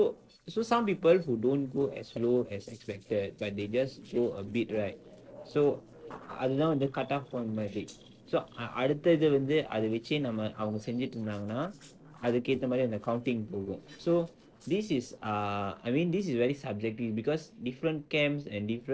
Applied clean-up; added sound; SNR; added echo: neural separator model SepFormer DNS4.